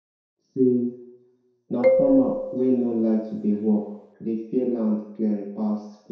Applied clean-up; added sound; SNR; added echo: none; Marimba, xylophone; 1 dB; reverberation time 0.7 s.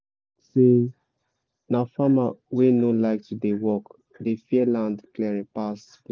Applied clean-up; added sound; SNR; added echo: none; none; none; none.